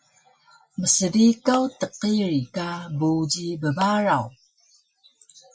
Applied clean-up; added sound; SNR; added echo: classical method Wiener filter.